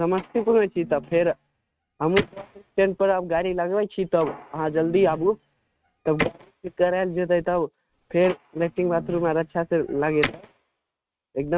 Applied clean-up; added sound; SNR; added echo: neural mask model RNNoise.